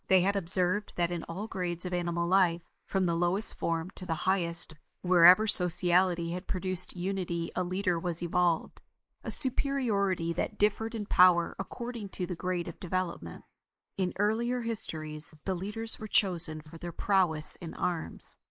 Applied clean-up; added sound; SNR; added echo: neural mask model Resemble Enhance denoiser.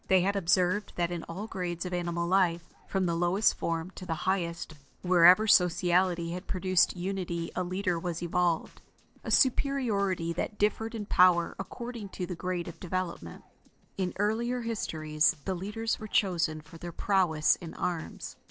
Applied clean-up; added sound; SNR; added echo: neural separator model SepFormer DNS4.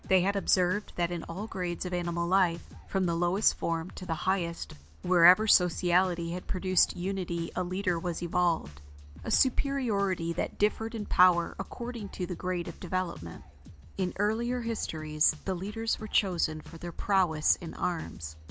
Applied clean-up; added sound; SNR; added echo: none; Drum kit + Truck; 17 dB; none.